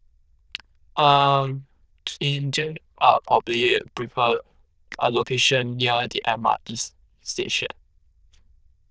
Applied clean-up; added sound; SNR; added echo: neural diffusion model UNIVERSE++.